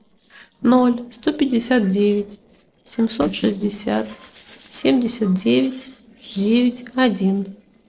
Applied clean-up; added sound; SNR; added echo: neural separator model SepFormer DNS4.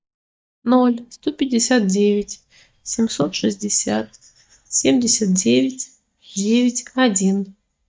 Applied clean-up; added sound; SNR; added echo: neural mask model DeepFilterNet 3.